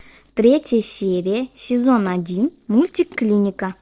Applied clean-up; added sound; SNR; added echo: neural separator model SepFormer DNS4.